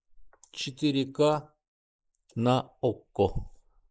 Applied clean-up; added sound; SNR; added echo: neural mask model Resemble Enhance denoiser.